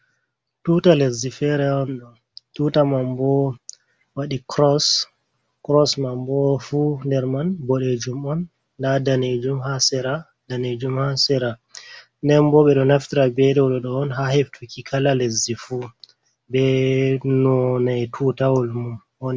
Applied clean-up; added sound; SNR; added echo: none; none; none; none.